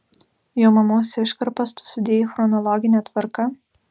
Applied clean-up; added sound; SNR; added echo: none; none; none; none.